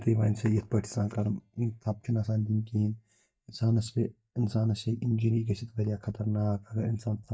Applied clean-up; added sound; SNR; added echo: neural mask model DeepFilterNet 3.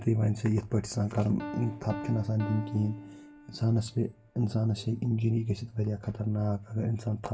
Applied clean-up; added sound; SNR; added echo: none; Piano; 16 dB; reverberation time 0.2 s.